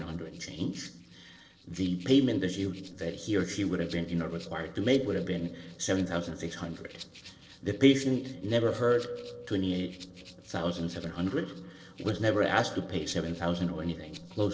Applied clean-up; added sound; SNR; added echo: neural separator model SepFormer DNS4.